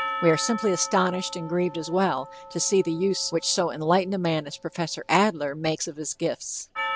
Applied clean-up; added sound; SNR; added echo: none; Percussion; 12 dB; none.